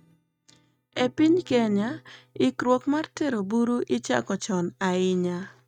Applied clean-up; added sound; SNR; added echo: neural mask model RNNoise.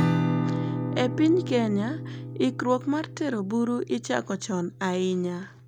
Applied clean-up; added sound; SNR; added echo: none; Acoustic guitar / Strum; 4 dB; none.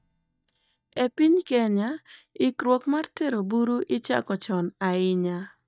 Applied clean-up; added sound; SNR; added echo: neural mask model DeepFilterNet 3.